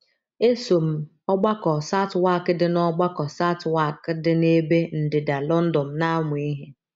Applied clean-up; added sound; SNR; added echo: none; none; none; none.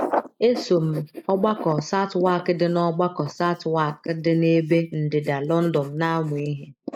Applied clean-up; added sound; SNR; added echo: neural mask model Resemble Enhance denoiser.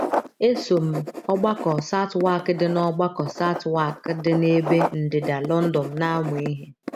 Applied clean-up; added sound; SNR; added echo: none; Writing; 9 dB; none.